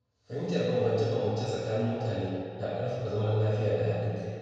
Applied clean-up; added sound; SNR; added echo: none; none; none; reverberation time 1.9 s.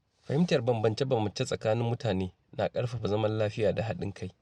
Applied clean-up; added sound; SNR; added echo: none; none; none; none.